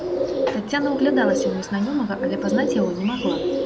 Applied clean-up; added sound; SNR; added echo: none; Bird; 0 dB; none.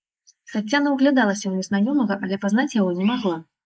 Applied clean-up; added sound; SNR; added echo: neural mask model Resemble Enhance denoiser.